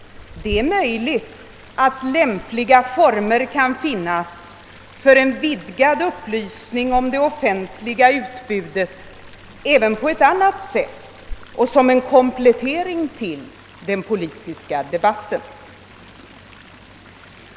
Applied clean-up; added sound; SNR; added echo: none; Chatter / Stream; 20 dB; none.